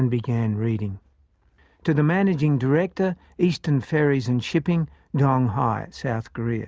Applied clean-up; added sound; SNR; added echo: none; none; none; none.